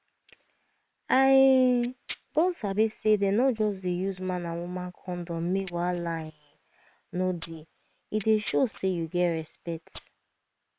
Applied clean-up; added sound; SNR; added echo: neural separator model SepFormer WHAM!.